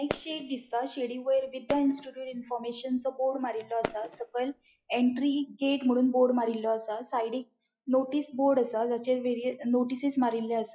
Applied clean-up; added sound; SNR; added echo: classical method log-MMSE.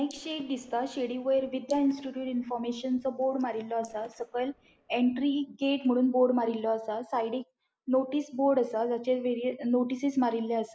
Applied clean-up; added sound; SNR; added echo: neural mask model Resemble Enhance denoiser.